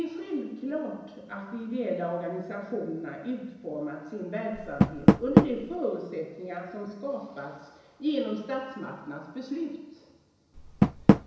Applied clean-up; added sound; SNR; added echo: none; Door; -4 dB; reverberation time 1.0 s.